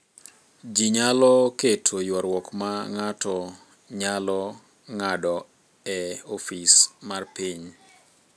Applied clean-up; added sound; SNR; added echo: none; none; none; none.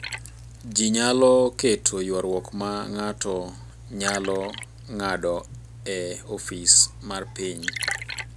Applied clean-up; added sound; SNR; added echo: none; Liquid; 12 dB; none.